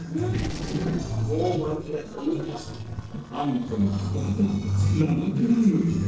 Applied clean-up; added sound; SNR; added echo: neural separator model SepFormer DNS4.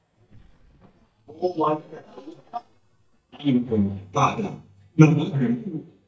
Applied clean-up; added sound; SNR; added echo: neural mask model DeepFilterNet 3.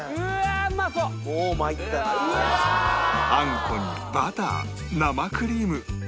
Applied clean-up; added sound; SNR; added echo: none; none; none; none.